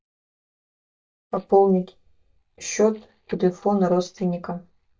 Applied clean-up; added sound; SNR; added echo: neural mask model DeepFilterNet 3.